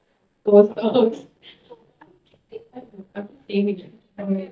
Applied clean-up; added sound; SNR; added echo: neural mask model DeepFilterNet 3.